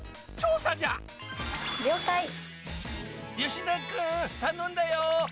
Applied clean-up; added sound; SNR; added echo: none; none; none; none.